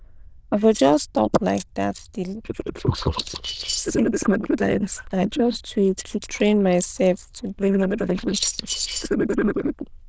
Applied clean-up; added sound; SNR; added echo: neural diffusion model UNIVERSE++.